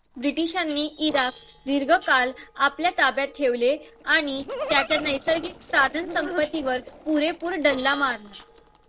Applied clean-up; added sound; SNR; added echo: neural separator model SepFormer DNS4.